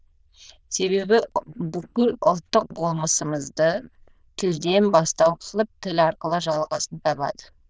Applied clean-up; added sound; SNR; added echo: neural diffusion model UNIVERSE++.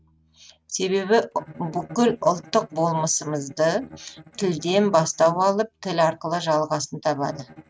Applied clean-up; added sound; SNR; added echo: neural mask model RNNoise.